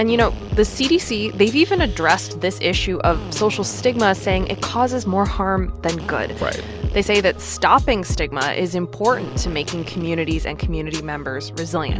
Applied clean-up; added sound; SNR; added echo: none; Drill; 18 dB; none.